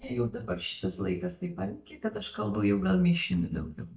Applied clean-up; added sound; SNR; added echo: neural mask model DeepFilterNet 3.